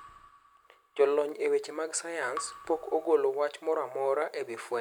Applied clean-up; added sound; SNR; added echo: none; Raindrop / Drip; 20 dB; none.